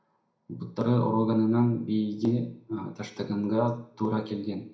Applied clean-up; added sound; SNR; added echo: none; none; none; reverberation time 0.4 s.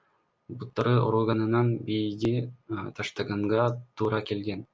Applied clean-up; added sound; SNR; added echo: none; none; none; none.